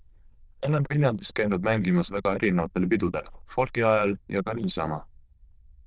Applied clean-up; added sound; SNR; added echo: neural diffusion model UNIVERSE++.